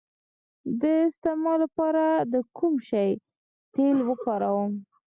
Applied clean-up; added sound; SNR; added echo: none; none; none; none.